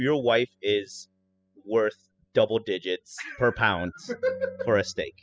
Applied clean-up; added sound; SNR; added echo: classical method spectral subtraction.